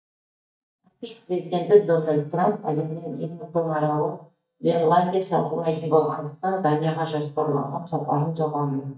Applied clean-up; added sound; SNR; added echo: neural mask model DeepFilterNet 3.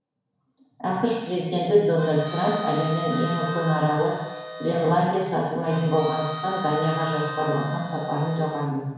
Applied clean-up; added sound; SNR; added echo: none; Harmonica; 10 dB; reverberation time 1.1 s.